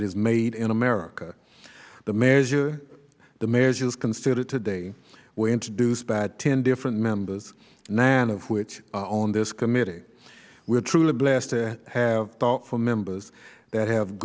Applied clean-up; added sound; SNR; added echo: none; none; none; none.